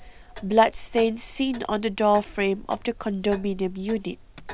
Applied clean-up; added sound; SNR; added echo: none; Clock; 16 dB; none.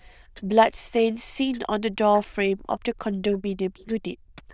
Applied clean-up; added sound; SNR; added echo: neural diffusion model UNIVERSE++.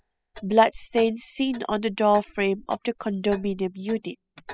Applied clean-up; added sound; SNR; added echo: classical method spectral subtraction.